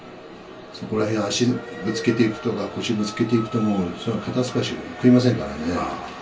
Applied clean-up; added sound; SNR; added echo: none; none; none; reverberation time 0.2 s.